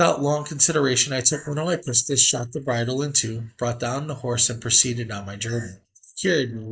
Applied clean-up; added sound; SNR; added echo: neural mask model Resemble Enhance denoiser.